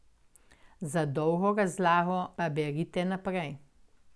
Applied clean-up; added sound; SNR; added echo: none; none; none; none.